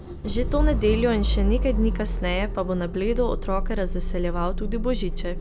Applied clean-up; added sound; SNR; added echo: none; Idling / Engine starting / Motor vehicle (road); -1 dB; none.